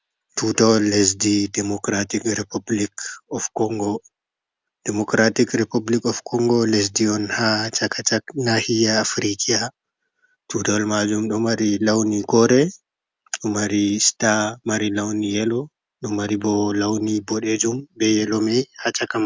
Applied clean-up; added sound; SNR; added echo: none; none; none; none.